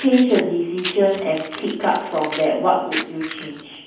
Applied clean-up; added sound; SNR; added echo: none; Fire; 13 dB; reverberation time 0.9 s.